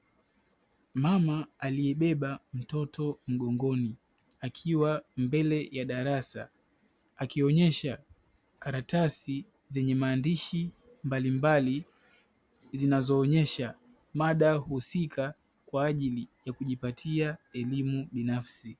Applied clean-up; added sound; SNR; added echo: none; none; none; none.